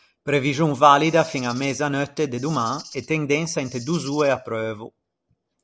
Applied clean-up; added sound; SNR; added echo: none; Rattle (instrument); 20 dB; none.